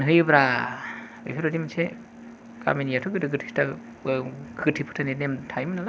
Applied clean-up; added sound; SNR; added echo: none; none; none; none.